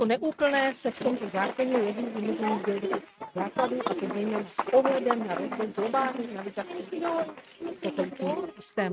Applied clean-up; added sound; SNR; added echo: neural mask model RNNoise.